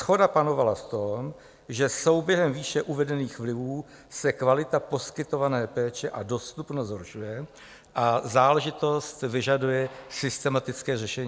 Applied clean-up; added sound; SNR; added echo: none; none; none; none.